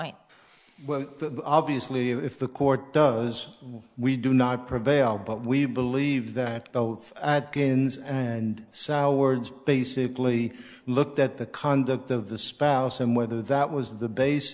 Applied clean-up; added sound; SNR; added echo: none; none; none; none.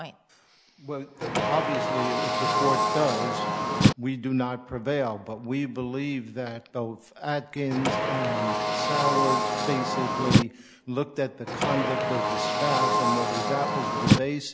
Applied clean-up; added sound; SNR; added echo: none; Car; -5 dB; none.